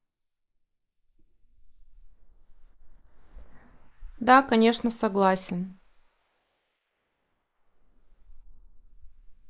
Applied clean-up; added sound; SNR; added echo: neural mask model Resemble Enhance denoiser.